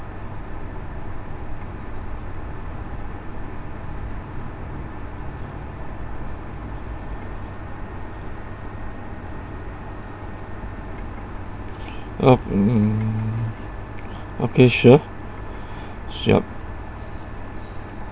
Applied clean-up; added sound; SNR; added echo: none; none; none; none.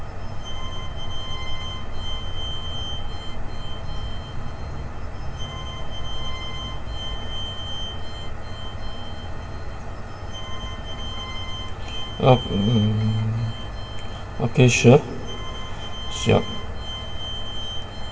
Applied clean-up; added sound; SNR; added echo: none; Bowed string instrument; 14 dB; reverberation time 1.1 s.